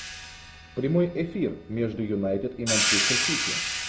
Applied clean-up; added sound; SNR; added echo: none; Hi-hat; 1 dB; none.